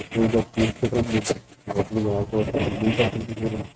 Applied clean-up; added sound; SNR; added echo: neural mask model RNNoise.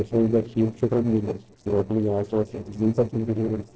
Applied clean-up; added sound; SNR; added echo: neural separator model SepFormer DNS4.